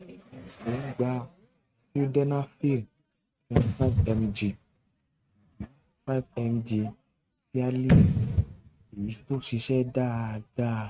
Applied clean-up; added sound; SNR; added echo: neural mask model RNNoise.